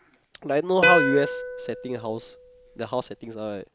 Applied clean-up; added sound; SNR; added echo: none; Plucked string instrument; 1 dB; none.